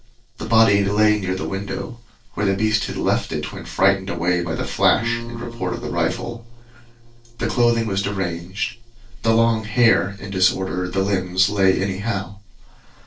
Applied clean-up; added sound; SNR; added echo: neural separator model SepFormer DNS4.